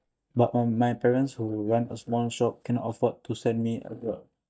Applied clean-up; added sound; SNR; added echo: neural mask model DeepFilterNet 3.